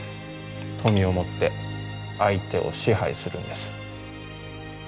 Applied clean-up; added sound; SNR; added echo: none; none; none; none.